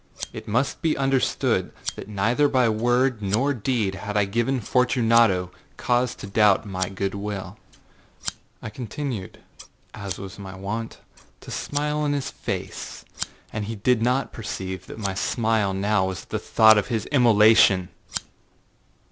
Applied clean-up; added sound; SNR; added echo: none; Scissors; 17 dB; none.